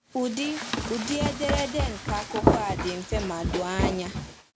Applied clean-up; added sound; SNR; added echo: none; Run; -2 dB; none.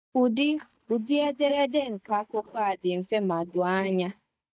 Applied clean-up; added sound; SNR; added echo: neural mask model DeepFilterNet 3.